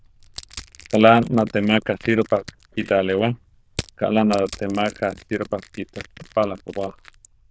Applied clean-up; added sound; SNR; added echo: neural diffusion model UNIVERSE++.